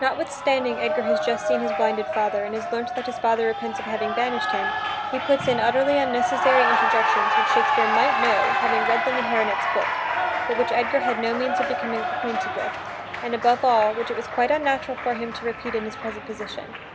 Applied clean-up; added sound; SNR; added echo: none; Cheering; 0 dB; none.